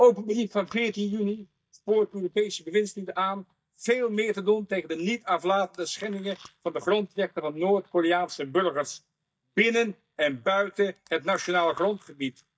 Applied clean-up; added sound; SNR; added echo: neural mask model DeepFilterNet 3.